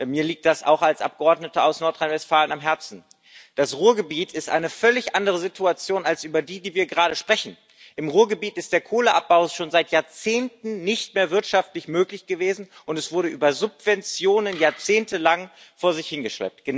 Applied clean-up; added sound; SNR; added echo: none; none; none; none.